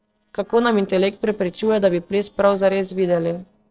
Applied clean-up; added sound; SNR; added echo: neural separator model SepFormer DNS4.